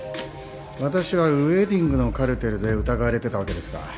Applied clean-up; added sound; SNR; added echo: none; none; none; none.